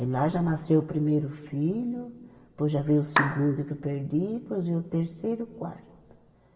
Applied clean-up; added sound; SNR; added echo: none; Clapping; 2 dB; reverberation time 1.6 s.